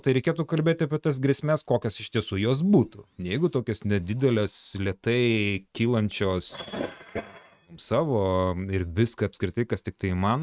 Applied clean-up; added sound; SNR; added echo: neural mask model RNNoise.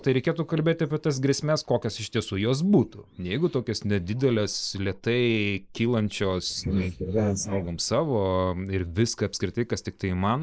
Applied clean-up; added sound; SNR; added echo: neural mask model Resemble Enhance denoiser.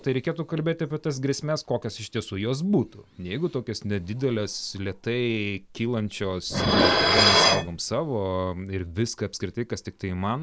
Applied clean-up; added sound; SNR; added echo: none; Dishes, pots, and pans; -4 dB; none.